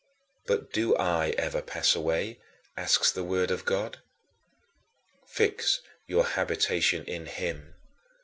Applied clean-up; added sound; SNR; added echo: none; none; none; none.